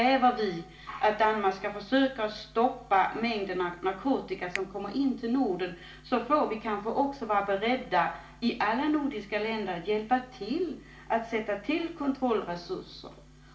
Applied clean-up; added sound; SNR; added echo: none; Finger snapping; 18 dB; reverberation time 0.4 s.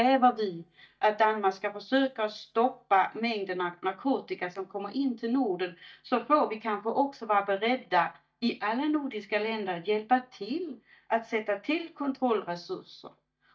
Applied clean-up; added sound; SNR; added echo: neural mask model DeepFilterNet 3.